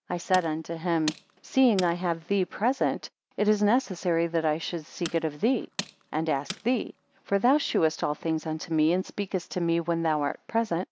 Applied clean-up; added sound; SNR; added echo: none; Tools; 15 dB; none.